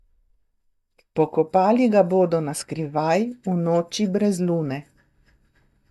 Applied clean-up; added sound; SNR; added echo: neural mask model DeepFilterNet 3.